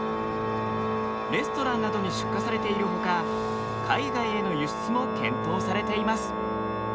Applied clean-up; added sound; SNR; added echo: none; Organ; -2 dB; none.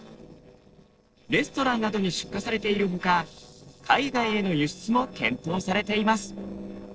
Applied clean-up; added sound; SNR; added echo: neural separator model SepFormer DNS4.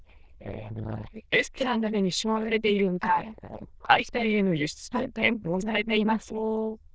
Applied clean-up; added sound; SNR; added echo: neural diffusion model UNIVERSE++.